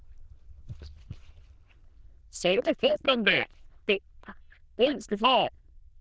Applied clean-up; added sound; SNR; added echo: neural diffusion model UNIVERSE++.